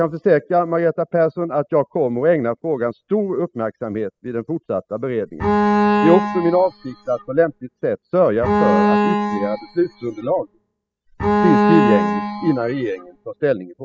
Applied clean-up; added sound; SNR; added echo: classical method spectral subtraction.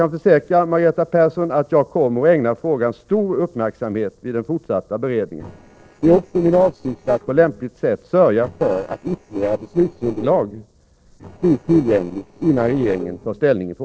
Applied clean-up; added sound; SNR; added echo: neural separator model SepFormer DNS4.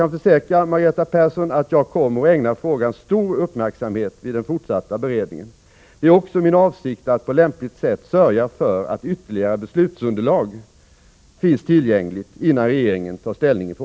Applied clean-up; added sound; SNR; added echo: none; none; none; none.